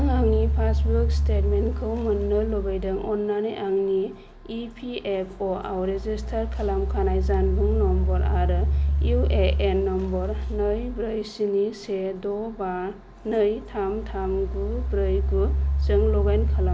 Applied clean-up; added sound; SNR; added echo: none; Engine; -1 dB; none.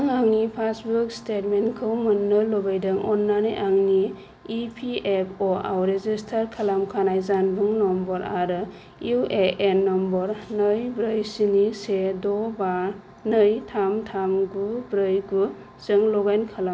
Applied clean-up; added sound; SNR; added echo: none; none; none; none.